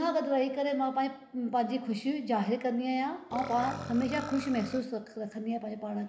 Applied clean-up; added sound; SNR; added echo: none; Burping, eructation; 13 dB; none.